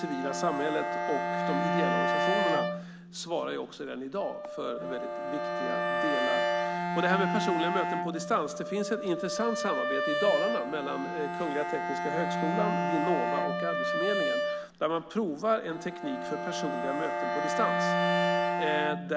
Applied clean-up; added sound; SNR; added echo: none; Wind instrument, woodwind instrument + Bowed string instrument; -2 dB; none.